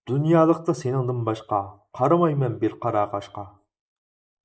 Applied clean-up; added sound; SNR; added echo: neural mask model Resemble Enhance denoiser.